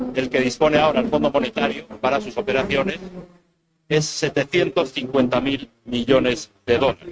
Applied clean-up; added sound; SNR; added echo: neural mask model RNNoise.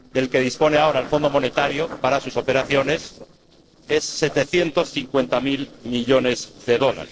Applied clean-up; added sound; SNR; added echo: neural separator model SepFormer DNS4.